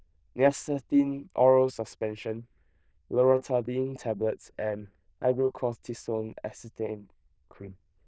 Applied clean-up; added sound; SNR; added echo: neural diffusion model UNIVERSE++.